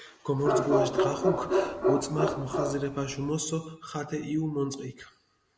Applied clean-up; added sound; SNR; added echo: none; Bark; -4 dB; none.